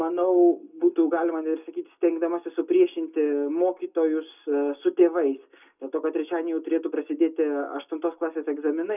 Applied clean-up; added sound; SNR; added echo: none; none; none; reverberation time 0.2 s.